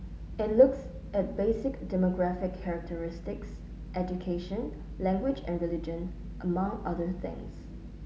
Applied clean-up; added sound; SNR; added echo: none; none; none; none.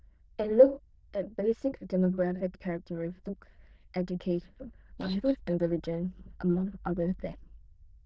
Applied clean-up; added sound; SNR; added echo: neural diffusion model UNIVERSE++.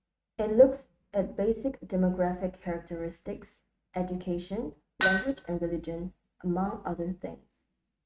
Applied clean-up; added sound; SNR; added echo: neural mask model RNNoise.